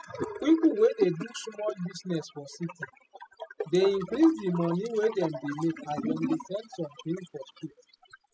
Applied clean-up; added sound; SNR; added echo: classical method spectral subtraction.